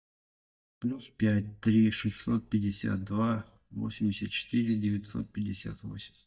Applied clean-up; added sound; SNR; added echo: neural mask model DeepFilterNet 3.